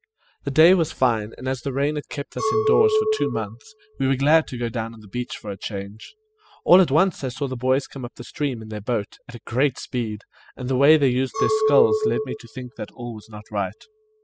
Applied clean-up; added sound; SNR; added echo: classical method spectral subtraction.